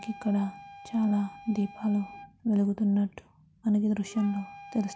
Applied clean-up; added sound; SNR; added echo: none; Wind instrument, woodwind instrument; 19 dB; none.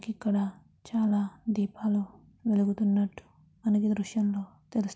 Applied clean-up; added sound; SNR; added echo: none; none; none; none.